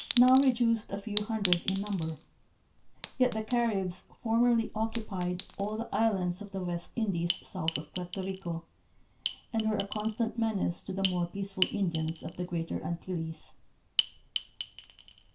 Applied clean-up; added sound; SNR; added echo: none; Chink, clink; 1 dB; reverberation time 0.2 s.